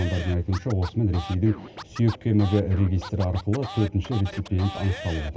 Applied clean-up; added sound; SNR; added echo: none; Scratching (performance technique); 15 dB; reverberation time 0.2 s.